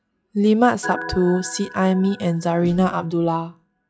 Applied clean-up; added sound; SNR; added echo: classical method log-MMSE.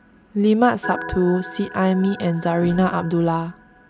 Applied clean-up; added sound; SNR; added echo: none; Organ; 15 dB; none.